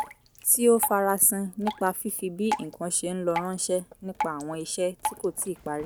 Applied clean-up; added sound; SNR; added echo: none; Drip; 10 dB; none.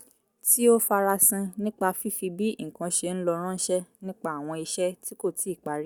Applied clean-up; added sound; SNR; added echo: none; none; none; none.